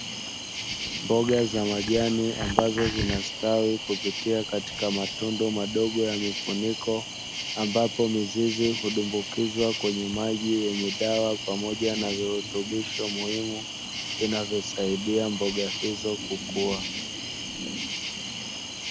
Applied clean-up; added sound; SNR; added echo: none; Cricket; 5 dB; none.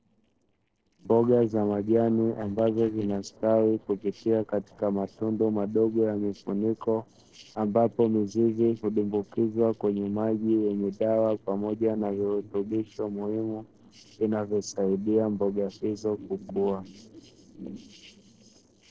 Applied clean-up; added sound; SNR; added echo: neural separator model SepFormer DNS4.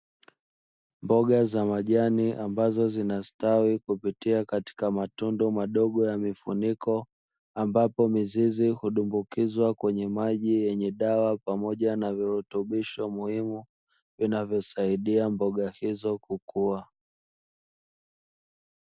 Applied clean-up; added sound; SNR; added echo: none; none; none; none.